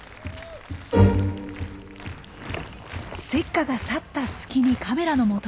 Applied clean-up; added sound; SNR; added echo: none; Applause; 13 dB; none.